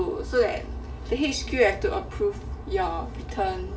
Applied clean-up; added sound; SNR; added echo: none; none; none; reverberation time 0.2 s.